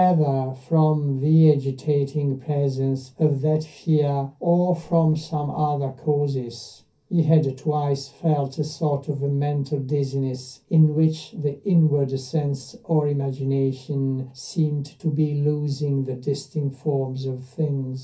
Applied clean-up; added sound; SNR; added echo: none; none; none; reverberation time 0.3 s.